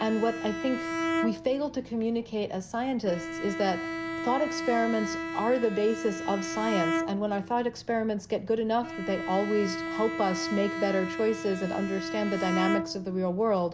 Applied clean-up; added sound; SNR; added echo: none; Bowed string instrument; 5 dB; none.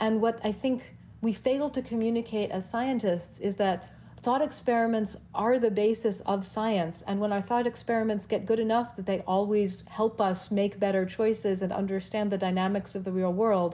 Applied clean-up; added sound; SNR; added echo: none; none; none; none.